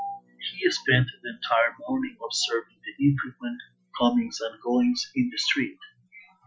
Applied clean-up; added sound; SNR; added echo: classical method Wiener filter.